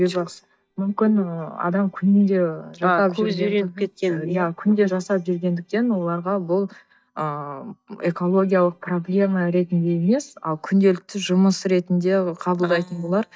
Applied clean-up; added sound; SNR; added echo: neural mask model DeepFilterNet 3.